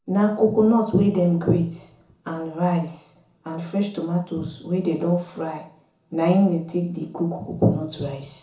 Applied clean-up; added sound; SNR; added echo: none; none; none; reverberation time 0.5 s.